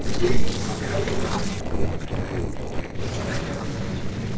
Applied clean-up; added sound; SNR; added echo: neural separator model SepFormer DNS4.